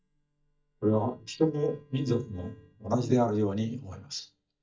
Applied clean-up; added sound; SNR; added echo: neural mask model DeepFilterNet 3.